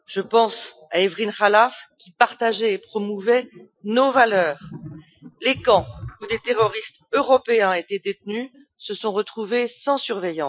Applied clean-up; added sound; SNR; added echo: classical method Wiener filter.